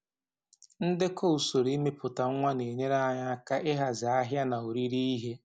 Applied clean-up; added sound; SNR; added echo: none; none; none; none.